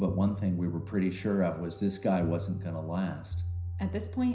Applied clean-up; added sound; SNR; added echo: none; none; none; reverberation time 0.5 s.